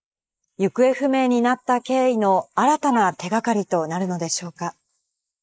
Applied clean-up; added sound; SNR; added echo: neural mask model Resemble Enhance denoiser.